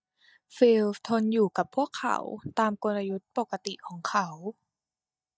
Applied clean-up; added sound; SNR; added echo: neural mask model DeepFilterNet 3.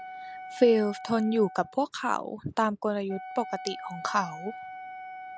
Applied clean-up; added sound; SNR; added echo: none; Wind instrument, woodwind instrument; 13 dB; none.